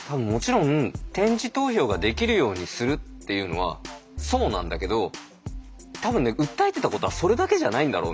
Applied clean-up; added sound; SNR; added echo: none; none; none; none.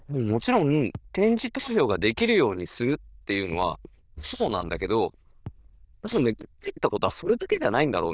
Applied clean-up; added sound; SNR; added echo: neural diffusion model UNIVERSE++.